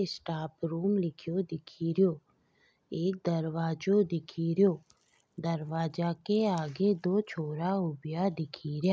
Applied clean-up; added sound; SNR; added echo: none; none; none; none.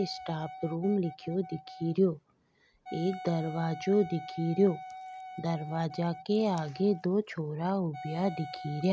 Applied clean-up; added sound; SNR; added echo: none; Wind instrument, woodwind instrument; 14 dB; none.